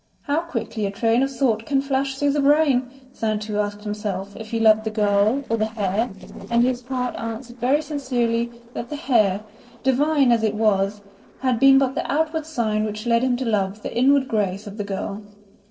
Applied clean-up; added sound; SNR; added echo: neural separator model SepFormer DNS4.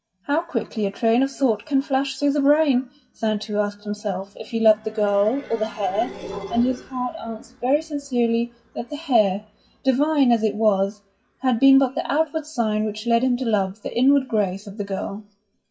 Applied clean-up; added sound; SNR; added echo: classical method WPE with log-MMSE.